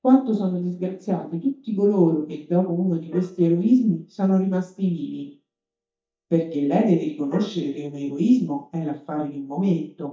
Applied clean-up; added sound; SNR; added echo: neural mask model DeepFilterNet 3.